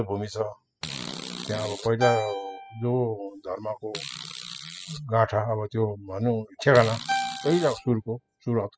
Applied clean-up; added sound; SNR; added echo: classical method spectral subtraction.